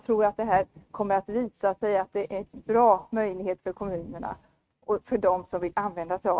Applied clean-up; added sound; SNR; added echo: neural mask model RNNoise.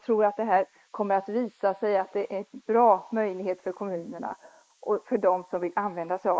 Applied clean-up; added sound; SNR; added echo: neural mask model Resemble Enhance denoiser.